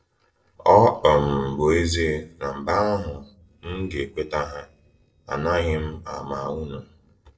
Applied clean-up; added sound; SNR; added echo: neural separator model SepFormer DNS4.